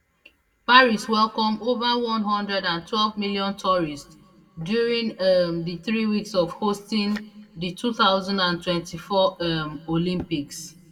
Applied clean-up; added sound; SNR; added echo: none; none; none; reverberation time 0.8 s.